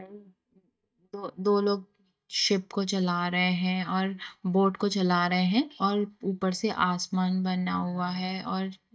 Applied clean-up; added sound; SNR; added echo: neural mask model DeepFilterNet 3.